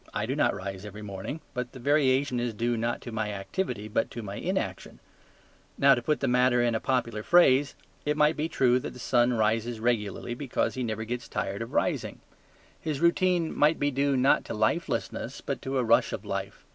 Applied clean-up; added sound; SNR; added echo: none; none; none; none.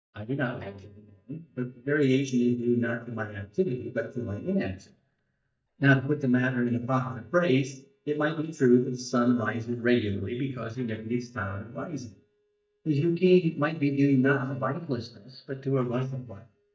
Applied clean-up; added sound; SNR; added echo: neural mask model DeepFilterNet 3.